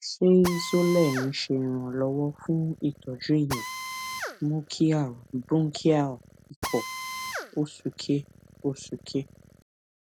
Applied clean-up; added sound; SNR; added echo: none; Drill; 12 dB; none.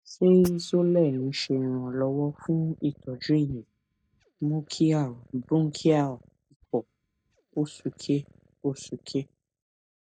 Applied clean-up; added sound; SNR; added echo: neural mask model DeepFilterNet 3.